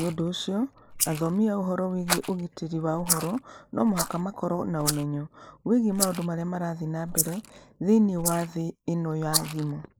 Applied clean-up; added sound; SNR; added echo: neural mask model Resemble Enhance denoiser.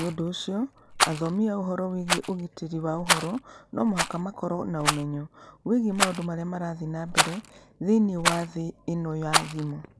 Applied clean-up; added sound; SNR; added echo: none; Rattle; 2 dB; none.